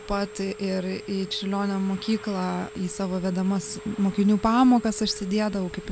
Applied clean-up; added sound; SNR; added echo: none; Telephone; 16 dB; none.